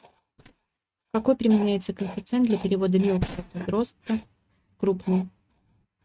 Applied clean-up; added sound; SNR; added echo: neural mask model RNNoise.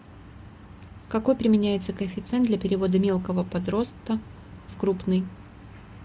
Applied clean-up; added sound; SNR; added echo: none; none; none; none.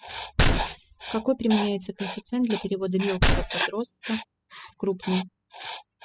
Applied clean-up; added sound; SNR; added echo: classical method spectral subtraction.